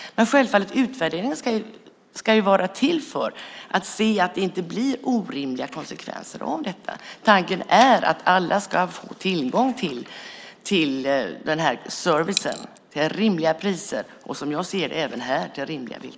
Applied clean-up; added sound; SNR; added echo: neural mask model Resemble Enhance denoiser.